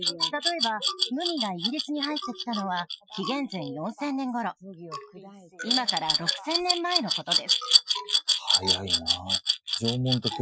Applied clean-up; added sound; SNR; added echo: classical method Wiener filter.